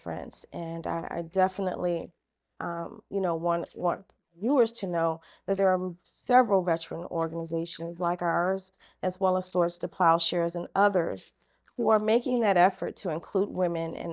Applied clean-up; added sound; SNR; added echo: neural mask model DeepFilterNet 3.